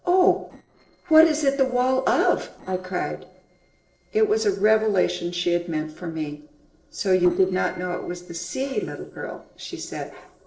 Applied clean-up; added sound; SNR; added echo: neural separator model SepFormer DNS4.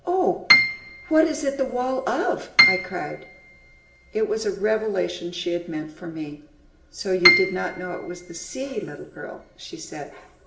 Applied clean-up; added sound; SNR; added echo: none; Piano; -3 dB; reverberation time 1.4 s.